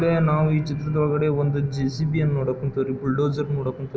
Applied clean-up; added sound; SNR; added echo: none; none; none; none.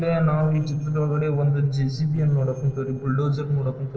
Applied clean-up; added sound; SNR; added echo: neural separator model SepFormer DNS4.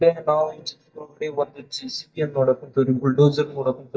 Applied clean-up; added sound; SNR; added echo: neural mask model DeepFilterNet 3.